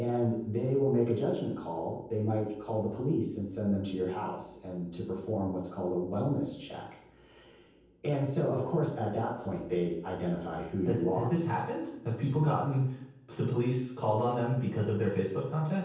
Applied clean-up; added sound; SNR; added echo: none; none; none; reverberation time 0.9 s.